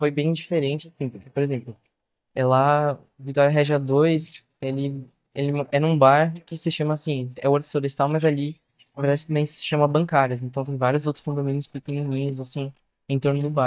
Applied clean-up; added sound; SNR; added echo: neural mask model DeepFilterNet 3.